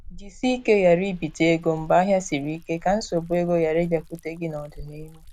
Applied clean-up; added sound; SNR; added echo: none; Liquid; 20 dB; none.